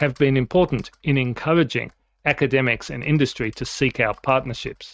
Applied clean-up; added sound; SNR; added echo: neural mask model RNNoise.